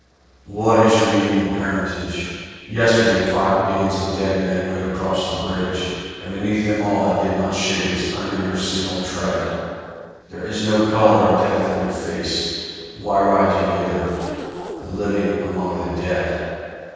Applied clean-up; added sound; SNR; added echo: neural separator model SepFormer DNS4.